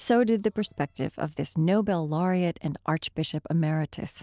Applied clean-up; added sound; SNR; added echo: neural separator model SepFormer DNS4.